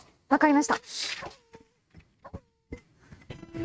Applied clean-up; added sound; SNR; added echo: neural mask model RNNoise.